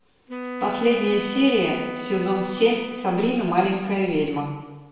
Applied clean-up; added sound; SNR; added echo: none; Wind instrument, woodwind instrument; 13 dB; reverberation time 1.1 s.